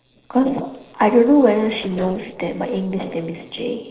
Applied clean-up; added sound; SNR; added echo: neural separator model SepFormer DNS4.